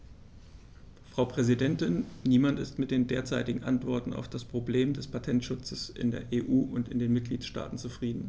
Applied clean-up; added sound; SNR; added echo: none; none; none; none.